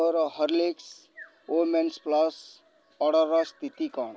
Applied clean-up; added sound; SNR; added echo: none; none; none; none.